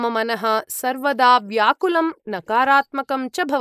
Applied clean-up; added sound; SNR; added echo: neural mask model Resemble Enhance denoiser.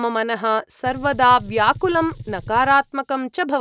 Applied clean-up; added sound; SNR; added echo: none; Gunshot, gunfire; 17 dB; none.